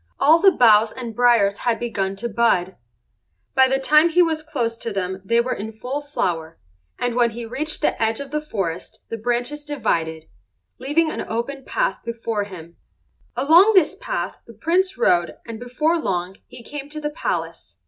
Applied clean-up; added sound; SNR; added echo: none; none; none; none.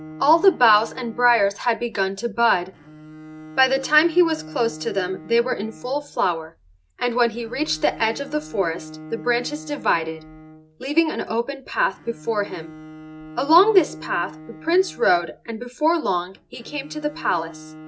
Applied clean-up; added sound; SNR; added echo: none; Bowed string instrument; 17 dB; none.